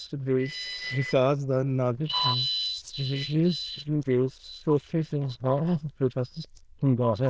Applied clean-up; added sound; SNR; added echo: neural diffusion model UNIVERSE++.